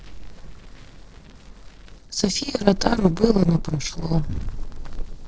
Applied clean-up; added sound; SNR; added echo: neural separator model SepFormer DNS4.